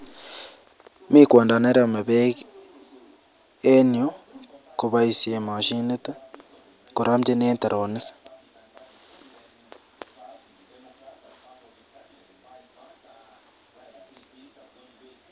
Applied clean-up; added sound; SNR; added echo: none; none; none; none.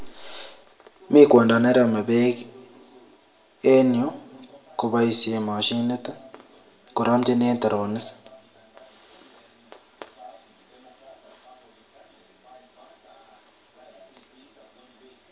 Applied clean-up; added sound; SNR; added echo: none; none; none; reverberation time 0.5 s.